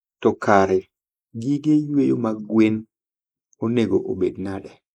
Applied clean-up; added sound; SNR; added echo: neural mask model Resemble Enhance denoiser.